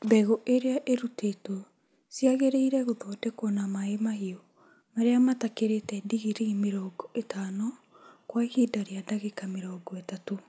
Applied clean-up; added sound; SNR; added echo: none; none; none; none.